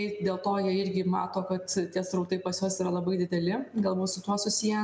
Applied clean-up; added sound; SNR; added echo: none; none; none; none.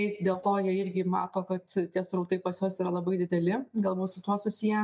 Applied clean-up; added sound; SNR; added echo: neural mask model DeepFilterNet 3.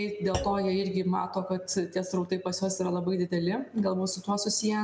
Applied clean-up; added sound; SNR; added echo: none; Thump, thud; 13 dB; none.